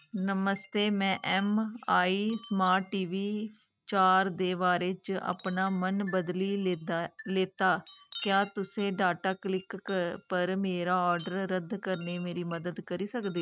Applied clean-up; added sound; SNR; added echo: neural mask model RNNoise.